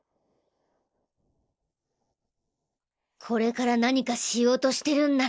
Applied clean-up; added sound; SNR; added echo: neural mask model Resemble Enhance denoiser.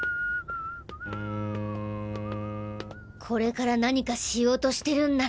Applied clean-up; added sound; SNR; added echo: none; Bowed string instrument; 7 dB; none.